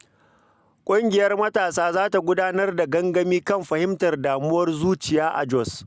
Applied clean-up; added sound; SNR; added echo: none; none; none; none.